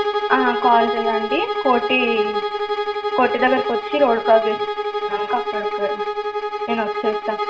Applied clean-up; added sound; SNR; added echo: none; Bowed string instrument; 1 dB; reverberation time 0.3 s.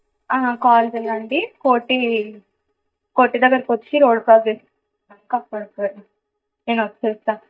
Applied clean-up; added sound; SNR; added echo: neural mask model DeepFilterNet 3.